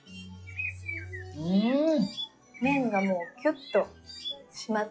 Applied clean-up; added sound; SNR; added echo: classical method log-MMSE.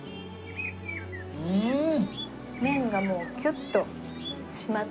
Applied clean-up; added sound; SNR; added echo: none; Bird; 11 dB; none.